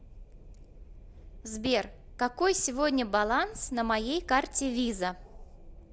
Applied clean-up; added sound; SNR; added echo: none; Wind; 16 dB; none.